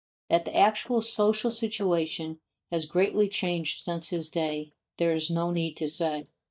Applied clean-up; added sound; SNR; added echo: neural mask model DeepFilterNet 3.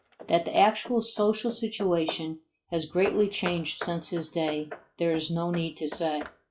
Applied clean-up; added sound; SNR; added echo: classical method log-MMSE.